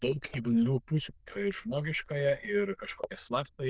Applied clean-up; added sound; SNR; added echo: neural diffusion model UNIVERSE++.